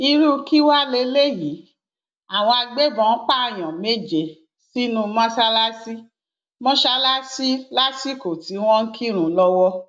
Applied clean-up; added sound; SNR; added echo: none; none; none; none.